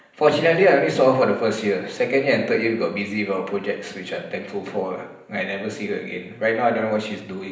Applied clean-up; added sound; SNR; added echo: none; none; none; reverberation time 0.8 s.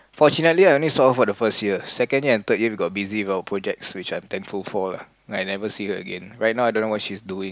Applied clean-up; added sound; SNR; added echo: none; none; none; none.